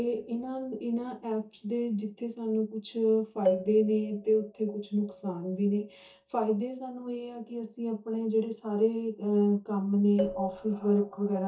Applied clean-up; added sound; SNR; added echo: neural mask model DeepFilterNet 3.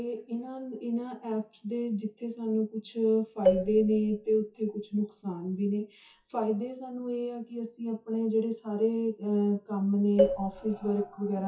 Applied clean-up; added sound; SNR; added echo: classical method WPE with log-MMSE.